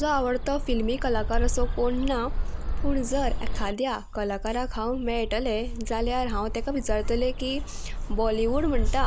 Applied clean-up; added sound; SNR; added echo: none; Bird; -1 dB; none.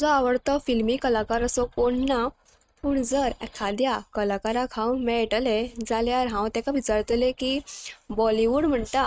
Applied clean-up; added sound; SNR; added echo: neural mask model RNNoise.